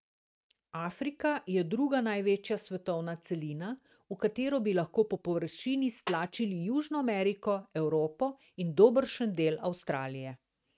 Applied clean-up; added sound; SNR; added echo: neural mask model RNNoise.